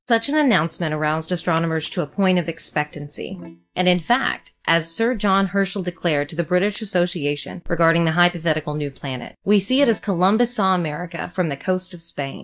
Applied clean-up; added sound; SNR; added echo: neural mask model DeepFilterNet 3.